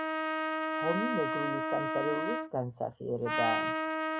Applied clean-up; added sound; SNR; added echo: none; Trumpet; -3 dB; none.